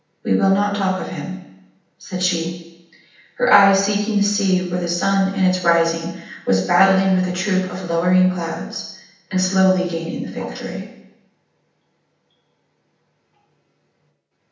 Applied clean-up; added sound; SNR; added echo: none; none; none; reverberation time 0.9 s.